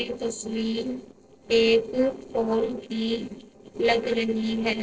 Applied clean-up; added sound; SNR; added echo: neural separator model SepFormer DNS4.